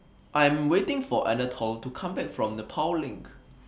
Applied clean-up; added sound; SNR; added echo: none; none; none; none.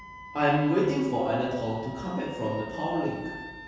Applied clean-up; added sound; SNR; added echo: none; Wind instrument, woodwind instrument; 16 dB; reverberation time 1.2 s.